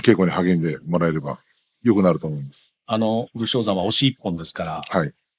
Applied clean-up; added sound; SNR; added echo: neural mask model Resemble Enhance denoiser.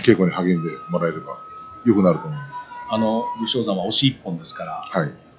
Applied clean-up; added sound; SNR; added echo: classical method log-MMSE.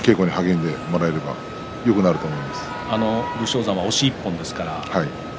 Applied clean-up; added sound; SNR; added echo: none; Wind instrument, woodwind instrument; 20 dB; none.